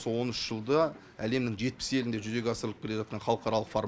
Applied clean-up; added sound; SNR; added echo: none; none; none; none.